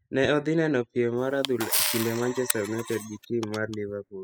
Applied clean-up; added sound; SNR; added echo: classical method spectral subtraction.